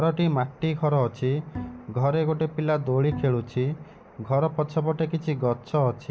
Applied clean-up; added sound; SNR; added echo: none; Bowed string instrument; 15 dB; none.